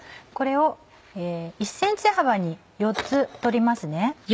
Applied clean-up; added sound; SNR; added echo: none; none; none; none.